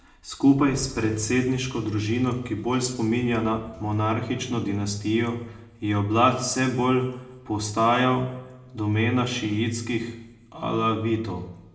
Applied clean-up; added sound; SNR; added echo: none; none; none; reverberation time 0.6 s.